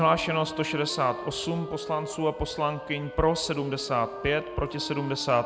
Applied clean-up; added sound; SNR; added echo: none; Wind instrument, woodwind instrument; 12 dB; none.